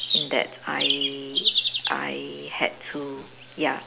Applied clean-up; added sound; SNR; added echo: none; Bird vocalization, bird call, bird song; -2 dB; none.